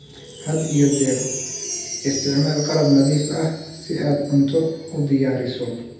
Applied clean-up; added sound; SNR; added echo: none; Wind chime; 11 dB; reverberation time 0.8 s.